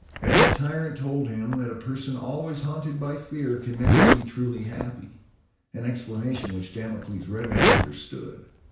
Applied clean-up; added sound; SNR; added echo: none; Zipper (clothing); -3 dB; reverberation time 0.5 s.